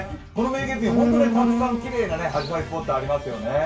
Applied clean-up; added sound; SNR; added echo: none; Insect; 1 dB; reverberation time 0.2 s.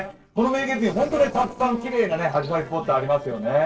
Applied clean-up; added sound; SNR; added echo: neural separator model SepFormer DNS4.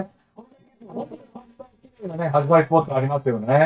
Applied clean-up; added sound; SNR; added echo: neural mask model DeepFilterNet 3.